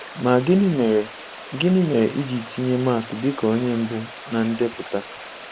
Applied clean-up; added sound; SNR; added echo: none; Stream; 16 dB; none.